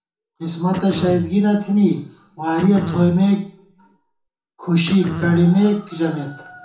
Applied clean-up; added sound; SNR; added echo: none; Cough; 13 dB; reverberation time 0.6 s.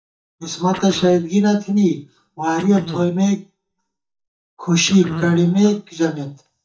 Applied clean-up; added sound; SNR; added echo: neural mask model DeepFilterNet 3.